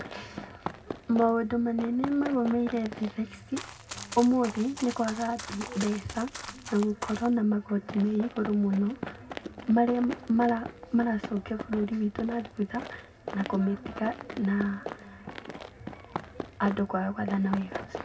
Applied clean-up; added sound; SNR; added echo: none; Run; 12 dB; reverberation time 0.2 s.